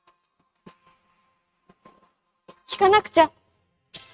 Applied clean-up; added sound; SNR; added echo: neural mask model RNNoise.